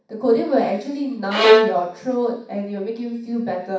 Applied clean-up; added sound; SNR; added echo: none; Bowed string instrument; -3 dB; reverberation time 0.6 s.